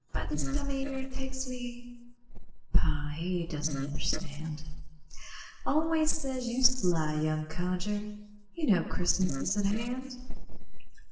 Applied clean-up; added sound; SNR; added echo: neural separator model SepFormer DNS4.